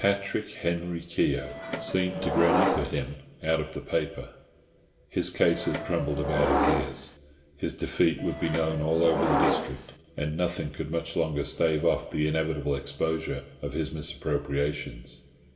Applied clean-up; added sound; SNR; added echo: none; Subway, metro, underground; 1 dB; reverberation time 2.8 s.